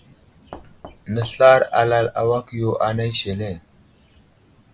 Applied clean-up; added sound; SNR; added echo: none; Knock; 19 dB; none.